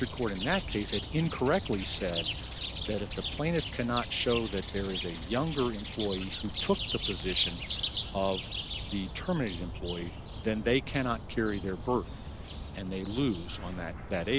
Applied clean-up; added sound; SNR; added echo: none; Chirp, tweet; 4 dB; none.